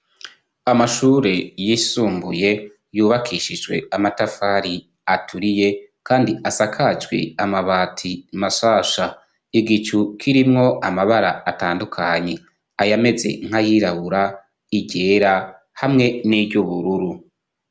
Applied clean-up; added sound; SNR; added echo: none; none; none; none.